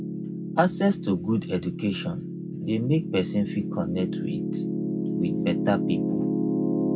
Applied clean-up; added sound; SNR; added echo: none; Piano; 0 dB; reverberation time 0.3 s.